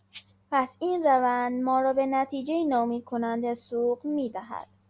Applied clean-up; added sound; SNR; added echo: none; none; none; none.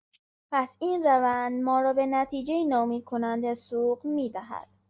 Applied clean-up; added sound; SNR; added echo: neural mask model DeepFilterNet 3.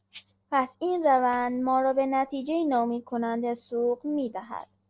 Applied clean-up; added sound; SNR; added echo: neural separator model SepFormer DNS4.